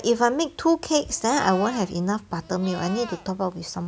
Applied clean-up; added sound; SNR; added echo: none; Livestock, farm animals, working animals; 16 dB; none.